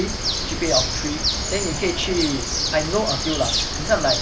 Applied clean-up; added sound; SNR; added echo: none; Bird; 0 dB; none.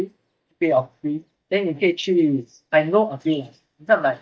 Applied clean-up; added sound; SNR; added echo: neural mask model DeepFilterNet 3.